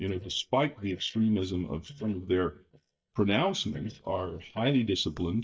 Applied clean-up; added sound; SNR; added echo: neural mask model DeepFilterNet 3.